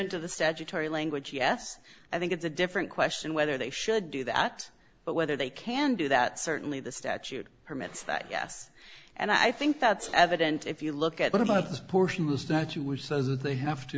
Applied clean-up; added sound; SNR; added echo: none; none; none; none.